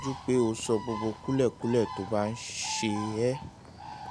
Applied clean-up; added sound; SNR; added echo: none; Bird; 11 dB; none.